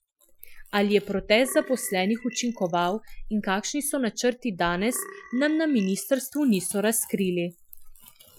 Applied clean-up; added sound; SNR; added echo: classical method Wiener filter.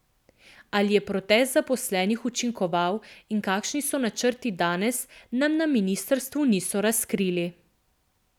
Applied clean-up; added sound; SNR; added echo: none; none; none; none.